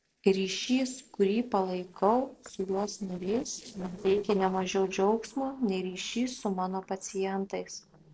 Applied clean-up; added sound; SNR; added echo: neural separator model SepFormer DNS4.